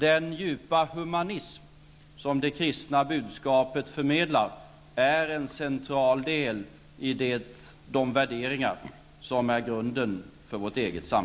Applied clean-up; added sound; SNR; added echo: none; none; none; none.